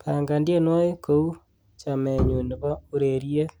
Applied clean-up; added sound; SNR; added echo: none; Bowed string instrument; 6 dB; none.